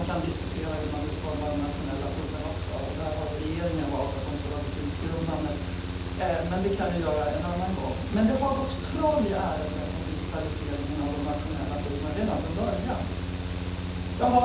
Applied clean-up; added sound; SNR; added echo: none; Mechanical fan; 2 dB; reverberation time 0.6 s.